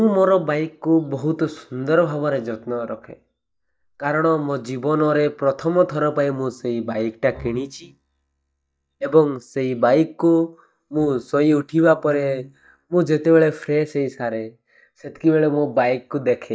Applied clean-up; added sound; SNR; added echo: neural mask model DeepFilterNet 3.